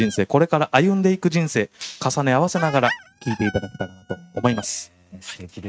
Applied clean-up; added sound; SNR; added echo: neural mask model RNNoise.